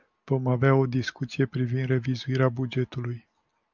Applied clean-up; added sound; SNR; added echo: none; none; none; none.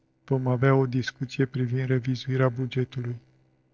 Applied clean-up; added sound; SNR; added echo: neural separator model SepFormer DNS4.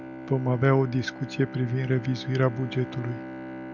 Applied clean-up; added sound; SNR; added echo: none; Bowed string instrument; 12 dB; none.